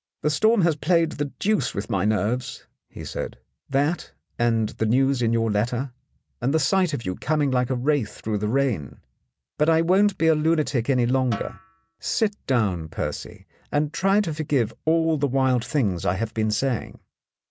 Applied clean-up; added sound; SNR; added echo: none; Snare drum; 19 dB; none.